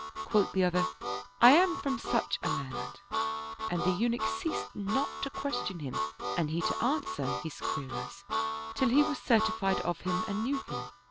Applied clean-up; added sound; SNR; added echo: none; Harmonica; 4 dB; none.